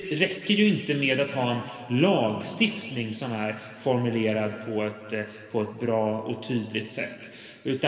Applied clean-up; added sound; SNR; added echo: none; none; none; reverberation time 2.4 s.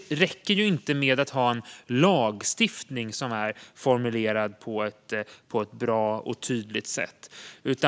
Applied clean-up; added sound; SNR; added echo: none; none; none; none.